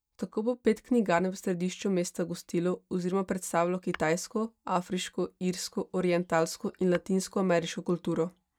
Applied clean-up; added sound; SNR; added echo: neural mask model DeepFilterNet 3.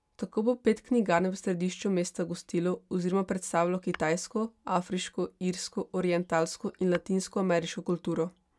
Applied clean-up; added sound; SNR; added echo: none; Tap / Glass; 17 dB; none.